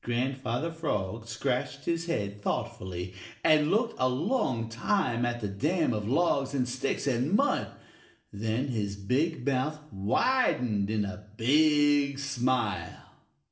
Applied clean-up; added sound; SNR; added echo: none; none; none; reverberation time 0.5 s.